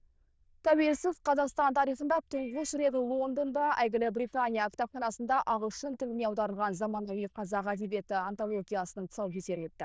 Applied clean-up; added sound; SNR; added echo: neural diffusion model UNIVERSE++.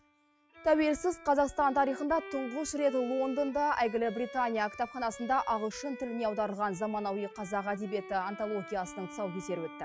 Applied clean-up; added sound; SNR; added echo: classical method log-MMSE.